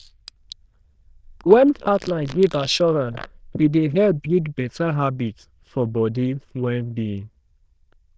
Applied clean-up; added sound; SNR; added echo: neural diffusion model UNIVERSE++.